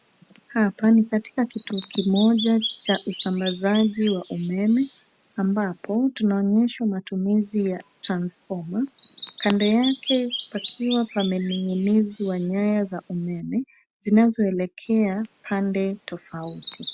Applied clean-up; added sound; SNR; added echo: none; Bird vocalization, bird call, bird song; 13 dB; none.